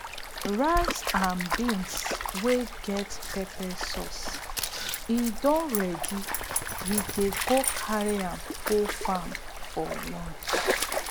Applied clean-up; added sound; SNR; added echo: none; Stream; 2 dB; none.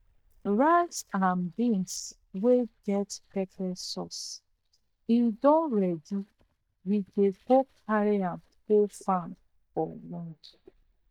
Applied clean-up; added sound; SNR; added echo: neural mask model DeepFilterNet 3.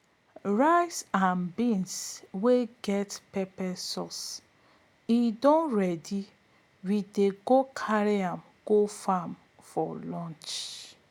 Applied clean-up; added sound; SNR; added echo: none; none; none; none.